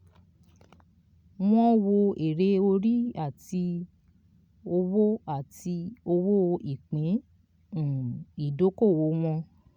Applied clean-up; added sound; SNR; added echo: none; none; none; none.